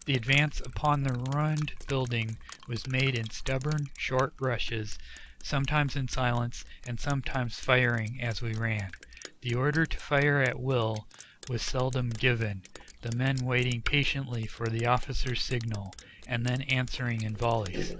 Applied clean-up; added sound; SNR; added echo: none; Drip; 19 dB; none.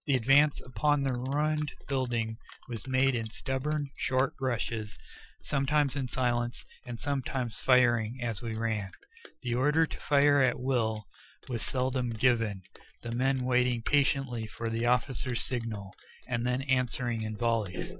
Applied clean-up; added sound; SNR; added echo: classical method Wiener filter.